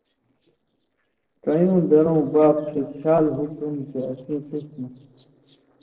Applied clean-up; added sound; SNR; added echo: neural separator model SepFormer DNS4.